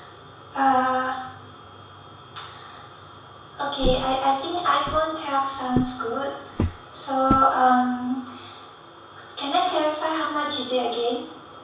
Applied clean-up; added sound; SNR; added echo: none; Walk, footsteps; 6 dB; reverberation time 0.7 s.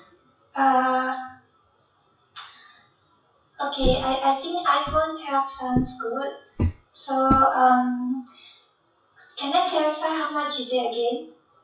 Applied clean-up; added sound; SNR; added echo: classical method WPE with log-MMSE.